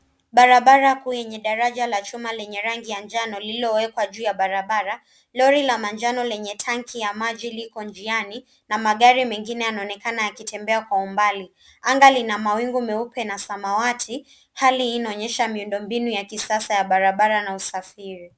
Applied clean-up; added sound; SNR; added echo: none; none; none; none.